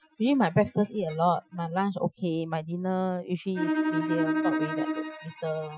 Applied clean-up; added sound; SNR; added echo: classical method Wiener filter.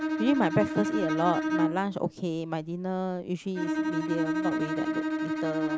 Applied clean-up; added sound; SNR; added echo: none; Bowed string instrument; 0 dB; none.